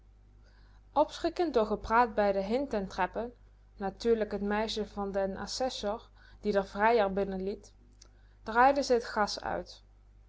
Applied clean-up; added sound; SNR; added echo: none; none; none; none.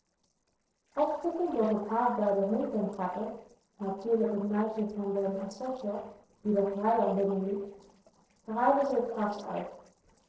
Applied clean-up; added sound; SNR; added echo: neural separator model SepFormer DNS4.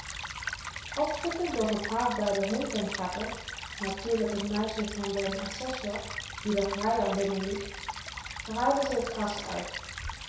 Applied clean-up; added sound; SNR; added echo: none; Stream / Trickle, dribble; 7 dB; reverberation time 0.7 s.